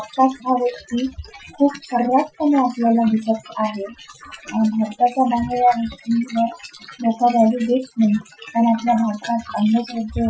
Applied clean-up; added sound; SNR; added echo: classical method Wiener filter.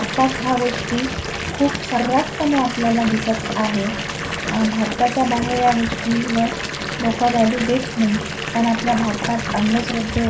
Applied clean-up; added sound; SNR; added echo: none; Fill (with liquid) / Bathtub (filling or washing) / Water tap, faucet; 5 dB; none.